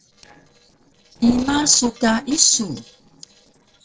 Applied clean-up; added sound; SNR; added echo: neural separator model SepFormer DNS4.